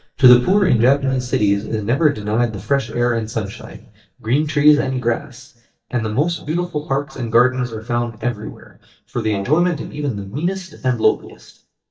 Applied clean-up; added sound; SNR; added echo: neural mask model DeepFilterNet 3.